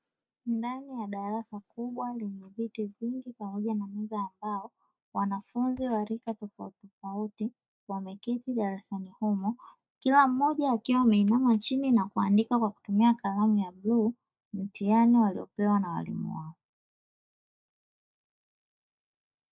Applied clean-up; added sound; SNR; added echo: neural mask model DeepFilterNet 3.